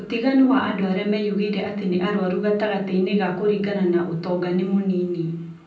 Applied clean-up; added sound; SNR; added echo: none; none; none; reverberation time 0.6 s.